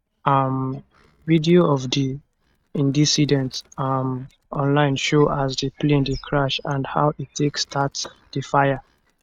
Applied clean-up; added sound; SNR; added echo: neural mask model RNNoise.